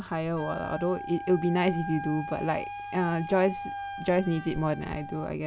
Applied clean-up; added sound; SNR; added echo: none; Wind instrument, woodwind instrument; 10 dB; none.